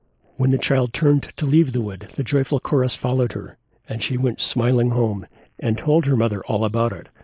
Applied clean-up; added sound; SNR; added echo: neural mask model Resemble Enhance denoiser.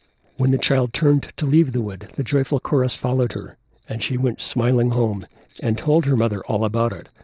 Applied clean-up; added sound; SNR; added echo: neural separator model SepFormer DNS4.